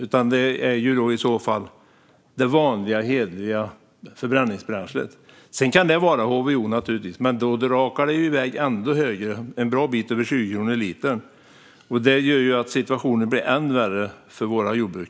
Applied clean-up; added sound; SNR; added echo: none; none; none; none.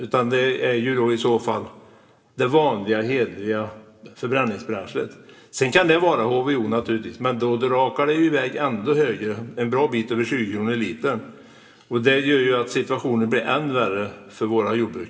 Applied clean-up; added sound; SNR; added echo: none; none; none; reverberation time 0.9 s.